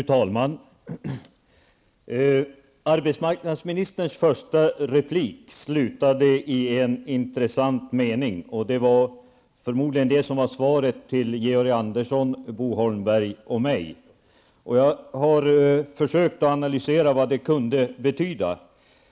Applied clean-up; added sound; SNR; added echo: none; none; none; none.